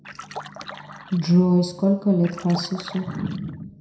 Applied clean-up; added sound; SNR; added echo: none; Splash, splatter; 16 dB; reverberation time 0.5 s.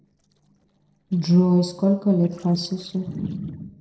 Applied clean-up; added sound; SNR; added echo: neural separator model SepFormer DNS4.